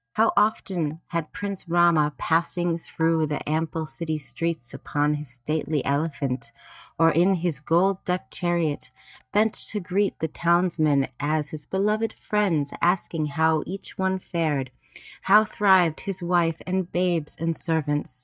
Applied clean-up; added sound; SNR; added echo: neural mask model DeepFilterNet 3.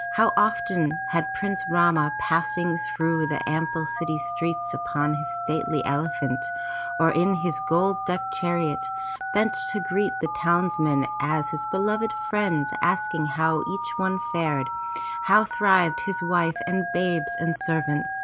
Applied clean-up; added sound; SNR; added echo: none; Telephone; 4 dB; none.